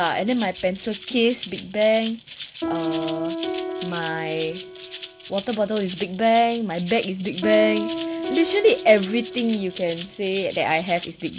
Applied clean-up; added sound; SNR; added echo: none; Rattle (instrument) + Piano; 6 dB; none.